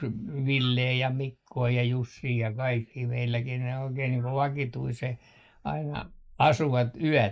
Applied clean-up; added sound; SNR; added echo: neural mask model Resemble Enhance denoiser.